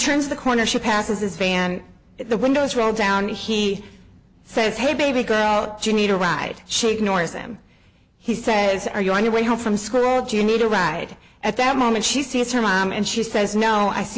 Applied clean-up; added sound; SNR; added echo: none; none; none; none.